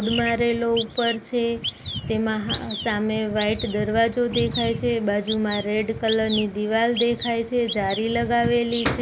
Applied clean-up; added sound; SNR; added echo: none; Bird vocalization, bird call, bird song; 12 dB; none.